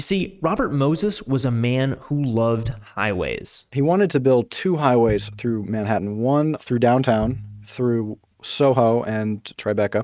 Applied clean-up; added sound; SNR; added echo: neural mask model RNNoise.